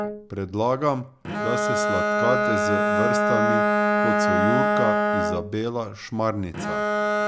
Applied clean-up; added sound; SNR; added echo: none; Bowed string instrument; -5 dB; none.